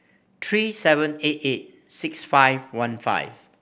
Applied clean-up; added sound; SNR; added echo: none; none; none; none.